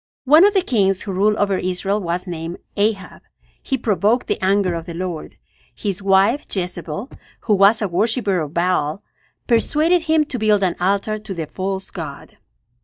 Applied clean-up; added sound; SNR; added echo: neural mask model DeepFilterNet 3.